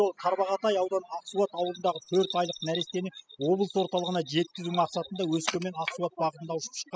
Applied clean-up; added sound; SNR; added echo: classical method spectral subtraction.